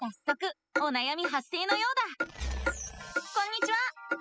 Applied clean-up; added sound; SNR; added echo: classical method spectral subtraction.